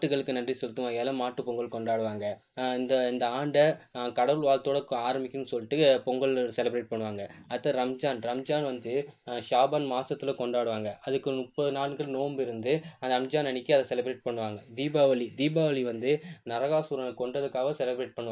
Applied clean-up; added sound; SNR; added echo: neural mask model Resemble Enhance denoiser.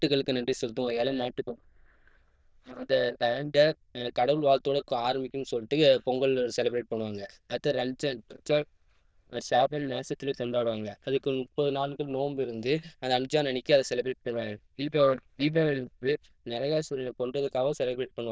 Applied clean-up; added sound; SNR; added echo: neural diffusion model UNIVERSE++.